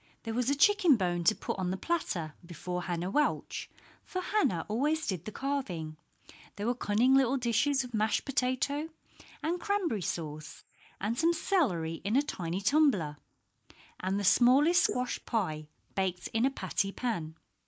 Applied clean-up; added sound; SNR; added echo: neural mask model Resemble Enhance denoiser.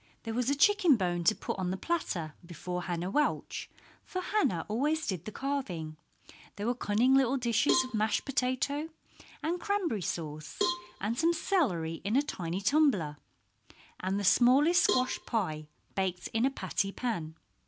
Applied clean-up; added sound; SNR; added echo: none; Cowbell; 9 dB; none.